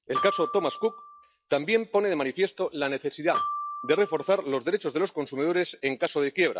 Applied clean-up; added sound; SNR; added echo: classical method log-MMSE.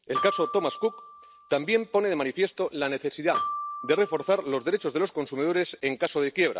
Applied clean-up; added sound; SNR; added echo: none; Glockenspiel; 10 dB; none.